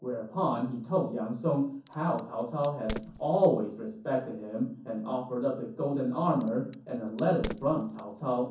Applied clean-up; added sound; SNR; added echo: none; Crack; 17 dB; reverberation time 0.6 s.